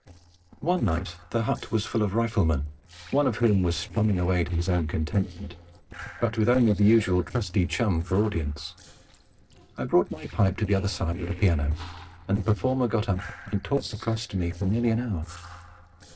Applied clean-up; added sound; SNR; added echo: neural separator model SepFormer DNS4.